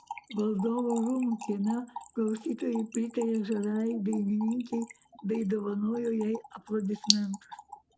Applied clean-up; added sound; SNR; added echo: none; Trickle, dribble / Splash, splatter; 10 dB; none.